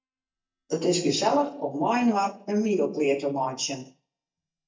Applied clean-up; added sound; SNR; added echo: neural mask model DeepFilterNet 3.